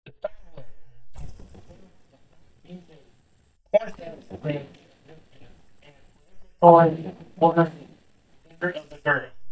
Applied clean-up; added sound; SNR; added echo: neural mask model DeepFilterNet 3.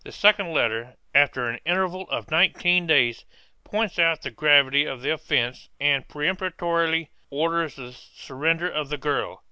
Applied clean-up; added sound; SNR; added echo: none; none; none; none.